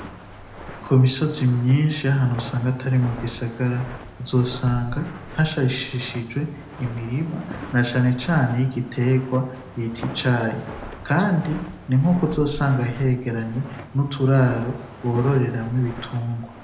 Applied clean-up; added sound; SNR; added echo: none; Walk, footsteps; 16 dB; reverberation time 0.8 s.